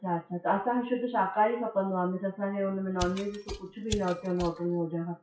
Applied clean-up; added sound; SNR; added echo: classical method WPE with log-MMSE.